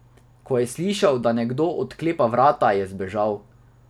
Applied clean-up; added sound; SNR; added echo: none; none; none; none.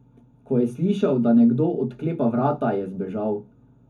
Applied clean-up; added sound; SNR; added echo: none; none; none; reverberation time 0.3 s.